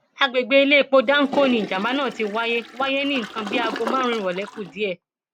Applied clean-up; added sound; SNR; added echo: none; Toilet flush; 11 dB; none.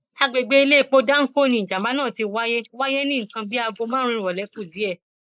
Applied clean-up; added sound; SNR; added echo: neural mask model Resemble Enhance denoiser.